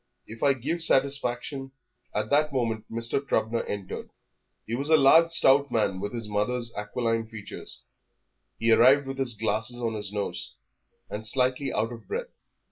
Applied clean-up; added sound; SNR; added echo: none; none; none; none.